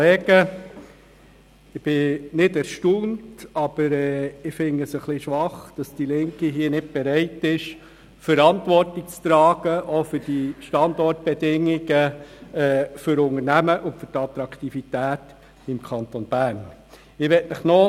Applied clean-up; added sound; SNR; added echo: none; none; none; none.